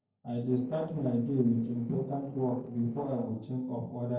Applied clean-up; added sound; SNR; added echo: neural separator model SepFormer DNS4.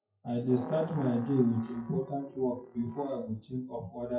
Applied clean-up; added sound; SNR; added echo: classical method WPE with log-MMSE.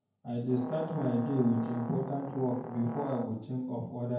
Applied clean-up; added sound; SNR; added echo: none; Brass instrument; 11 dB; reverberation time 0.9 s.